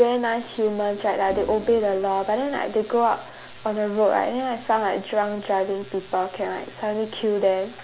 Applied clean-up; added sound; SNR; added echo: none; Organ; 18 dB; none.